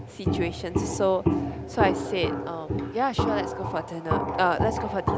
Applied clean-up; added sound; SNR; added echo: none; Walk, footsteps; 0 dB; none.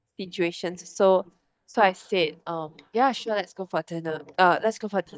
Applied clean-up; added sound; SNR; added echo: neural mask model DeepFilterNet 3.